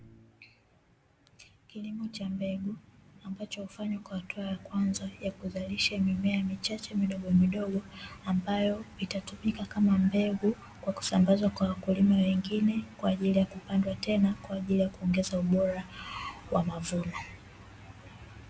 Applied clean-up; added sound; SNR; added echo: none; none; none; none.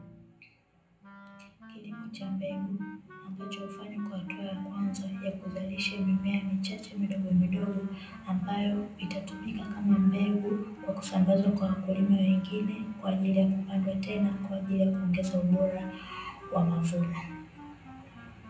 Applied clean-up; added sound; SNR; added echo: none; Wind instrument, woodwind instrument; 20 dB; reverberation time 0.6 s.